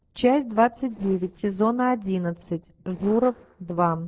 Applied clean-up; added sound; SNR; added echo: neural separator model SepFormer DNS4.